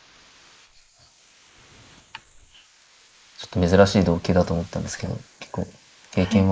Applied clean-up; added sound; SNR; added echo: neural mask model Resemble Enhance denoiser.